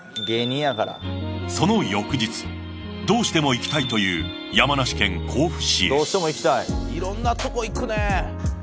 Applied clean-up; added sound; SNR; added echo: none; Bicycle bell; 15 dB; none.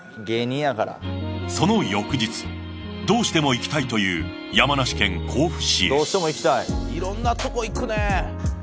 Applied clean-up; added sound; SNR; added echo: none; none; none; none.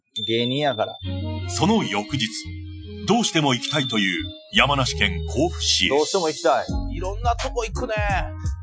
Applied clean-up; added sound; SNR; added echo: classical method Wiener filter.